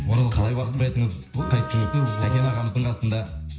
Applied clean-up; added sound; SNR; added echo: none; Wind instrument, woodwind instrument; 13 dB; reverberation time 0.5 s.